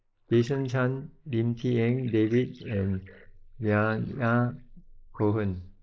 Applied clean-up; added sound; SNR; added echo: neural mask model Resemble Enhance denoiser.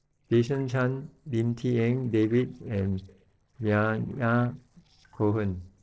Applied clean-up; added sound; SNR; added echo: neural separator model SepFormer DNS4.